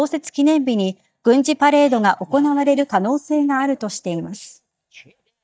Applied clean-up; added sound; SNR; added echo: neural mask model DeepFilterNet 3.